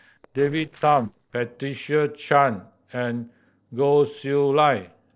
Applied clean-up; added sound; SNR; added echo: neural separator model SepFormer DNS4.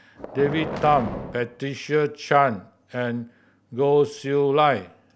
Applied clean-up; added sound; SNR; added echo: none; Boom; 10 dB; none.